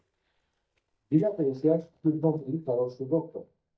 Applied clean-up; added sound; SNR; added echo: neural mask model DeepFilterNet 3.